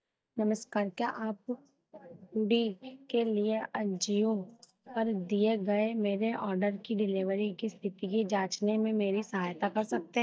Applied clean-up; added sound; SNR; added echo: neural mask model DeepFilterNet 3.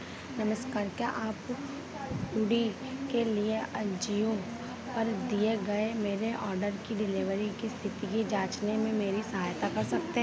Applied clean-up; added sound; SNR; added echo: none; none; none; none.